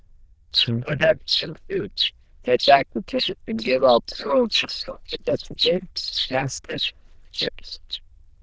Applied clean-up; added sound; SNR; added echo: neural diffusion model UNIVERSE++.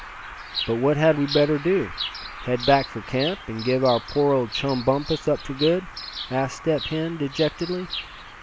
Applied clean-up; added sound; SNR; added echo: none; Bird vocalization, bird call, bird song; 11 dB; none.